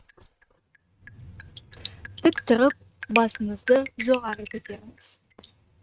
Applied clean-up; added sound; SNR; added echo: neural mask model RNNoise.